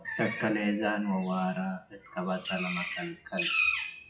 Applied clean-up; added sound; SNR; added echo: classical method WPE with log-MMSE.